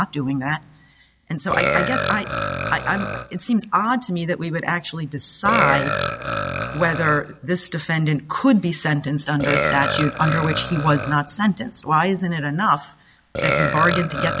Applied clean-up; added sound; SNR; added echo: none; Burping, eructation; 5 dB; none.